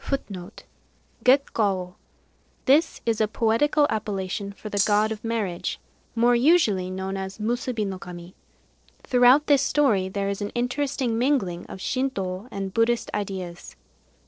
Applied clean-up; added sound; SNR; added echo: neural separator model SepFormer DNS4.